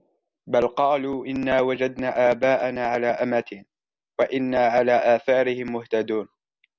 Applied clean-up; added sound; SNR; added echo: none; none; none; none.